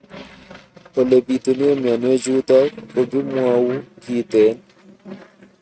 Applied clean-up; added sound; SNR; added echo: neural mask model RNNoise.